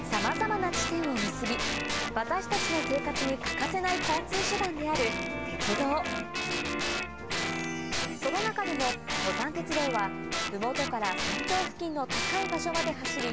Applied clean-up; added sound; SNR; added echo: none; Guitar; 1 dB; none.